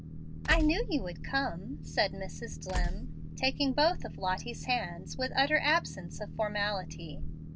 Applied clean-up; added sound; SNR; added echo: none; Tools + Boat, Water vehicle; 4 dB; none.